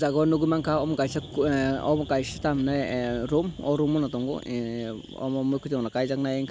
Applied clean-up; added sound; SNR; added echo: none; Sliding door; 18 dB; none.